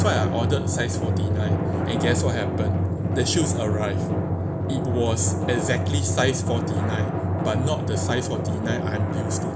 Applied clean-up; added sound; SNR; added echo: none; Drum; -4 dB; none.